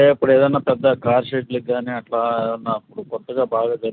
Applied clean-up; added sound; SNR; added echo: none; none; none; none.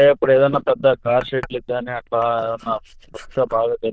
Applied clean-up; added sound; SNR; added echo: neural diffusion model UNIVERSE++.